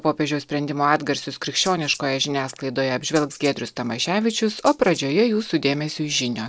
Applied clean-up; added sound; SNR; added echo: none; Rattle (instrument); 19 dB; none.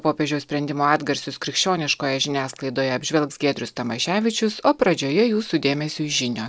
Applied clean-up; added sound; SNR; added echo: none; none; none; none.